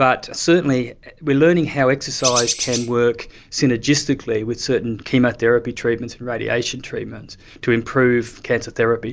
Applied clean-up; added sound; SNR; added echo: none; Bird; 4 dB; none.